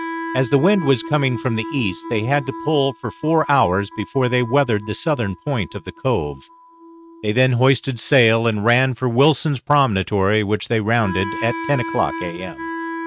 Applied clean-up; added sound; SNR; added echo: neural mask model RNNoise.